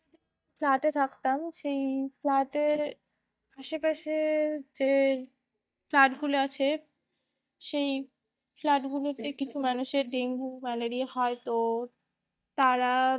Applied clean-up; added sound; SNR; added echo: neural mask model DeepFilterNet 3.